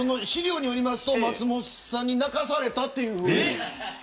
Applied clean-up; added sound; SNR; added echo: none; none; none; none.